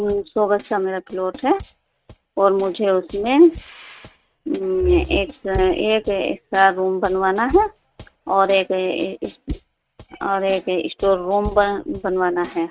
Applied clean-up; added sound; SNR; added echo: neural mask model RNNoise.